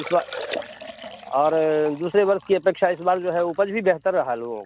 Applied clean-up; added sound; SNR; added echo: none; Liquid; 15 dB; none.